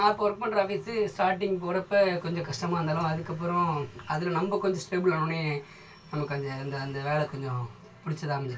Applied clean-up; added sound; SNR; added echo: none; none; none; reverberation time 0.2 s.